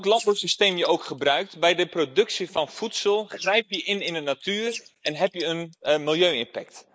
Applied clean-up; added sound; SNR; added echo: neural mask model Resemble Enhance denoiser.